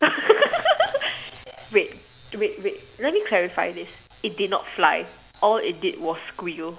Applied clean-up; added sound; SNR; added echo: none; none; none; none.